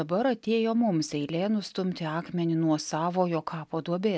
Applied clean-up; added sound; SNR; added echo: none; none; none; none.